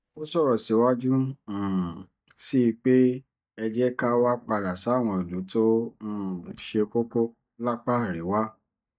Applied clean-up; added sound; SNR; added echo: neural mask model DeepFilterNet 3.